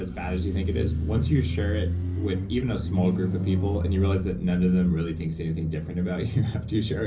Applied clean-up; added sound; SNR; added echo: none; Motorcycle; 3 dB; reverberation time 0.5 s.